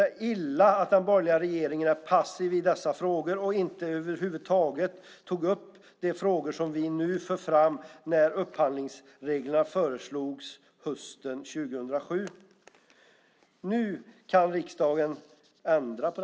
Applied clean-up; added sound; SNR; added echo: none; none; none; none.